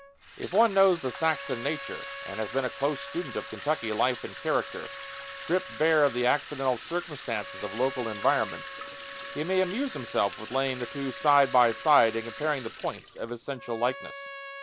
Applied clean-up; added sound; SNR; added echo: none; Sink (filling or washing) / Water tap, faucet + Trumpet; 9 dB; none.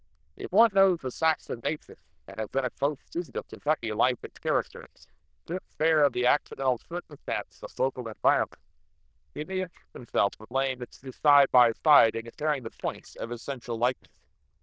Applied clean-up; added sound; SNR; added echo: neural diffusion model UNIVERSE++.